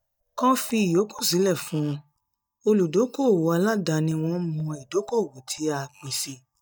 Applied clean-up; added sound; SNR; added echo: neural mask model DeepFilterNet 3.